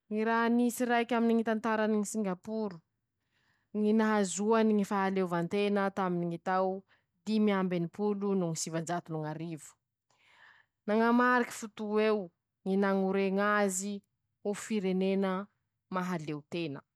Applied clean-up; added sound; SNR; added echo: none; none; none; none.